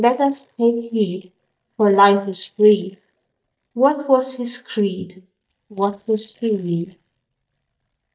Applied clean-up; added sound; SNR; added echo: neural mask model DeepFilterNet 3.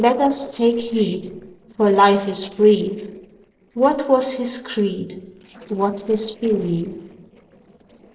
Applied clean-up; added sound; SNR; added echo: neural separator model SepFormer DNS4.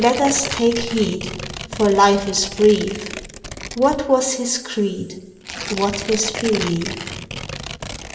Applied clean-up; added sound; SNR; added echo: none; Tearing; 10 dB; reverberation time 1.5 s.